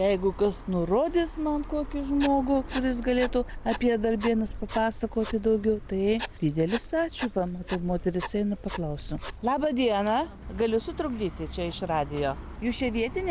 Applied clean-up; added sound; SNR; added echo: none; Writing; 15 dB; none.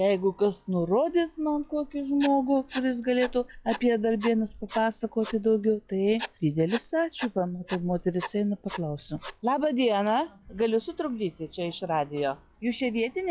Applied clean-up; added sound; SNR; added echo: classical method log-MMSE.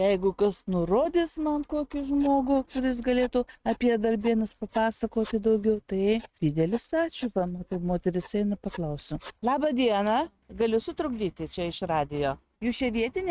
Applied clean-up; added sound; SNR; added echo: neural mask model RNNoise.